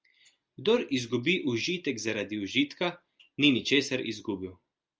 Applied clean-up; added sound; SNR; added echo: none; none; none; none.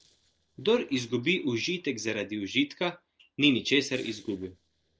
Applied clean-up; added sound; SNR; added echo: neural separator model SepFormer DNS4.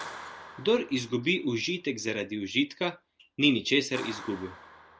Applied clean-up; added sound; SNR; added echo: none; Clapping; 17 dB; none.